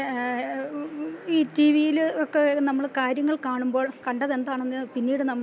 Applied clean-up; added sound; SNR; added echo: none; none; none; none.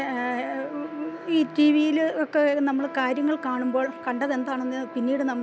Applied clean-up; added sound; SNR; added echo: none; Trumpet; 16 dB; none.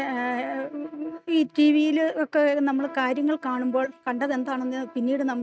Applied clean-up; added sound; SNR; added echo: neural mask model RNNoise.